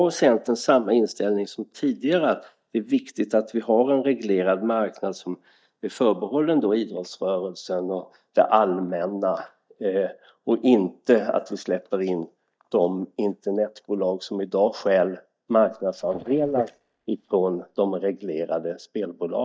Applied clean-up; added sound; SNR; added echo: neural mask model DeepFilterNet 3.